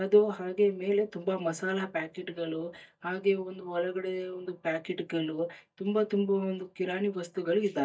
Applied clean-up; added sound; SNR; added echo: neural mask model DeepFilterNet 3.